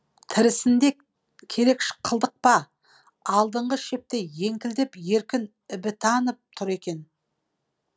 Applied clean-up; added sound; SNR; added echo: none; none; none; none.